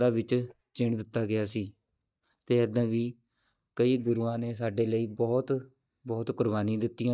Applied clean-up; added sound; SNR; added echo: neural mask model DeepFilterNet 3.